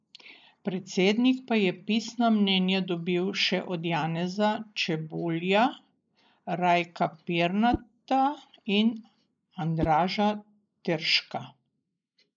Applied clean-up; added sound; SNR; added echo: neural mask model Resemble Enhance denoiser.